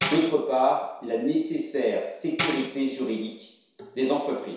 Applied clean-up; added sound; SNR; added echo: none; Tambourine; -4 dB; reverberation time 0.7 s.